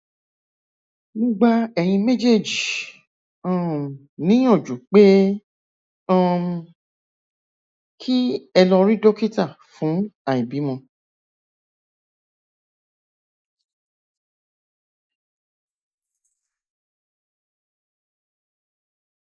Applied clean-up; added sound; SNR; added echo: neural mask model Resemble Enhance denoiser.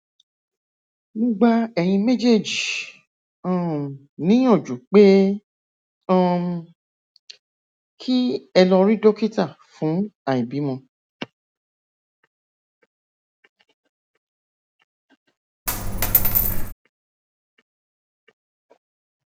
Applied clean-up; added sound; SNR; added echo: none; Coin (dropping); -3 dB; none.